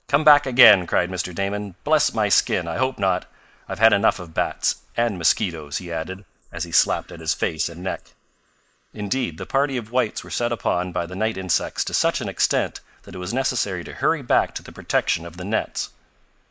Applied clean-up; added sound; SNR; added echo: neural mask model Resemble Enhance denoiser.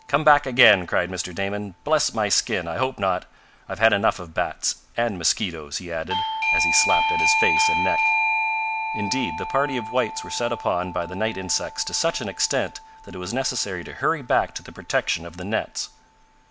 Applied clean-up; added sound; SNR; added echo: none; Doorbell; 4 dB; none.